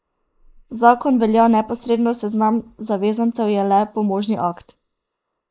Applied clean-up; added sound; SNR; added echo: neural mask model Resemble Enhance denoiser.